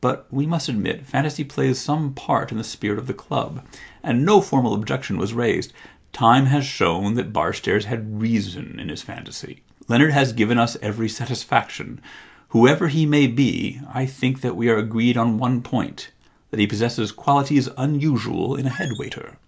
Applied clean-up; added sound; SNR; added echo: none; Squeak; 14 dB; none.